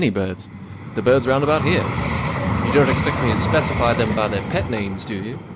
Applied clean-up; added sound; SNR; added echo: none; Vehicle; 2 dB; none.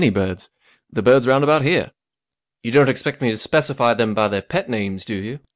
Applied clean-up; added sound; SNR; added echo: none; none; none; none.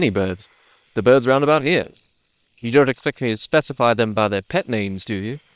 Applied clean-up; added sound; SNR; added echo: neural separator model SepFormer WHAM!.